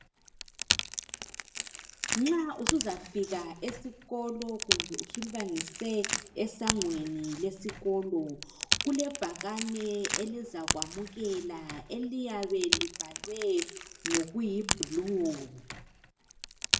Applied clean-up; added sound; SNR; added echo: none; Crack / Crackle; 2 dB; reverberation time 0.6 s.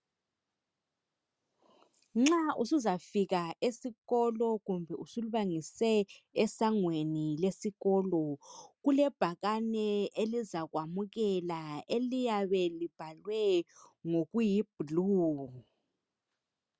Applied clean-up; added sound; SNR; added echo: none; none; none; none.